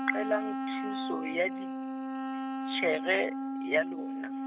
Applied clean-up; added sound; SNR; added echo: neural mask model RNNoise.